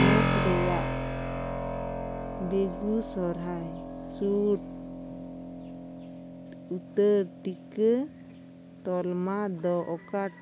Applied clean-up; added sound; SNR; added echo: none; Keyboard (musical); 2 dB; none.